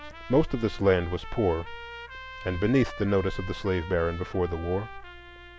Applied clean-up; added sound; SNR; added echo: none; Trumpet; 15 dB; none.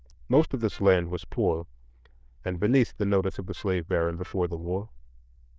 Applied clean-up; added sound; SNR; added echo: neural diffusion model UNIVERSE++.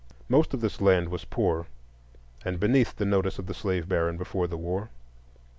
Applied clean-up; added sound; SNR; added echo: none; none; none; none.